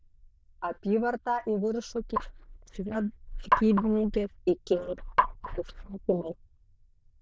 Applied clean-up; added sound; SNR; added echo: neural diffusion model UNIVERSE++.